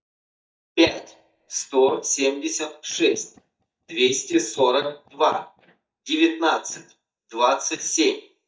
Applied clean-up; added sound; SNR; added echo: neural mask model DeepFilterNet 3.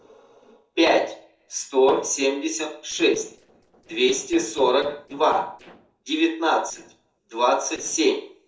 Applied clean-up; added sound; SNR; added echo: neural separator model SepFormer DNS4.